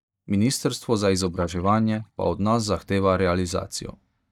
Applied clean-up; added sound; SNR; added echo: neural mask model DeepFilterNet 3.